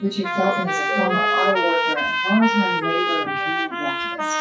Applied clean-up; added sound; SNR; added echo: classical method WPE with log-MMSE.